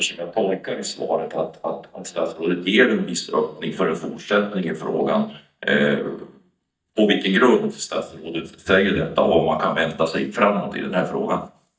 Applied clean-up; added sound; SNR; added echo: neural mask model DeepFilterNet 3.